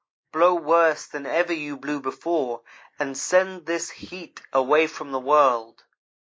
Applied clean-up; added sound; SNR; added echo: neural mask model Resemble Enhance denoiser.